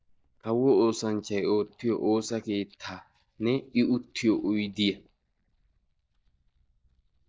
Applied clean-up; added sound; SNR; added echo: neural mask model DeepFilterNet 3.